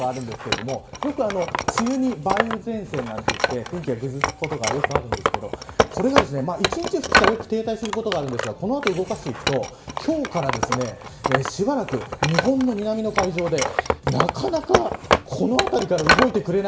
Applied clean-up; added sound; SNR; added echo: none; Wood; 0 dB; reverberation time 1.3 s.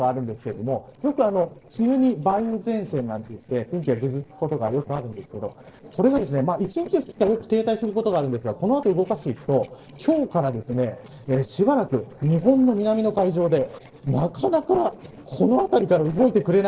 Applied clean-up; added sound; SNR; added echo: neural separator model SepFormer DNS4.